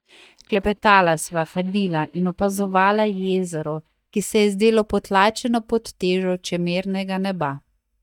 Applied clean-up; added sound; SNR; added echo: neural mask model DeepFilterNet 3.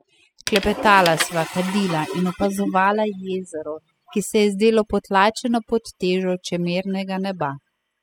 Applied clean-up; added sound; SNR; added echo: classical method spectral subtraction.